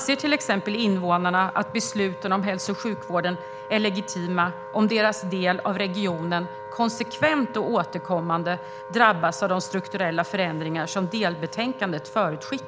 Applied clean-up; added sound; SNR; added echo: none; Wind instrument, woodwind instrument; 13 dB; none.